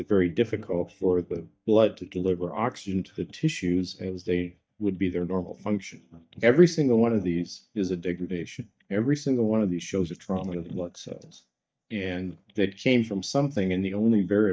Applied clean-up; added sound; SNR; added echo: neural mask model DeepFilterNet 3.